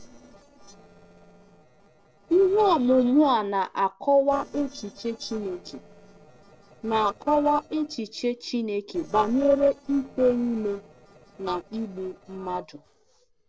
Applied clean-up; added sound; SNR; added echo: neural separator model SepFormer DNS4.